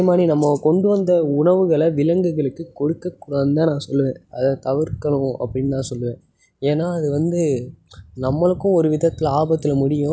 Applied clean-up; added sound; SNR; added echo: none; none; none; none.